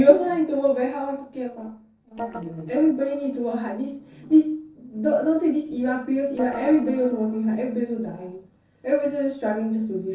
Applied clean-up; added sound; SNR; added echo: neural separator model SepFormer DNS4.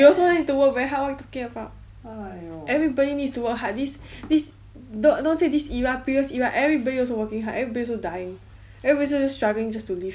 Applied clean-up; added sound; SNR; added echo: none; none; none; none.